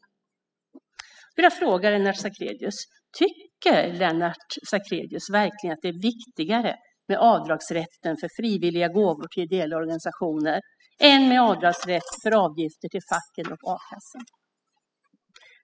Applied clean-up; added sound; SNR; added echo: classical method spectral subtraction.